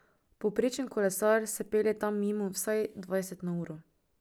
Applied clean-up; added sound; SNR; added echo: none; none; none; none.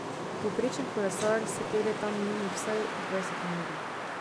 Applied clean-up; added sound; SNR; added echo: none; Wind; 2 dB; none.